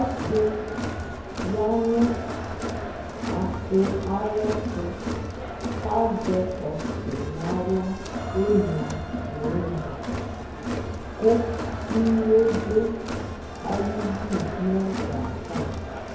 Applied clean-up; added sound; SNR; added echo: none; Crowd; 4 dB; reverberation time 0.9 s.